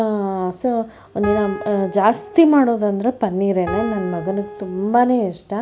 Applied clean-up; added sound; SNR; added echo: none; Piano; 12 dB; none.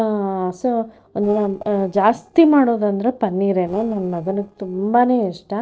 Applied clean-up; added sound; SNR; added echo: neural separator model SepFormer DNS4.